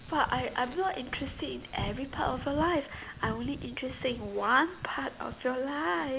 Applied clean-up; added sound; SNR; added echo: none; Wind / Ocean; 11 dB; none.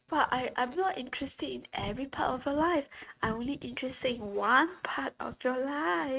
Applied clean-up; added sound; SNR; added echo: neural mask model RNNoise.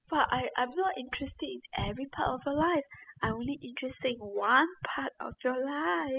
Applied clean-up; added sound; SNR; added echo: classical method spectral subtraction.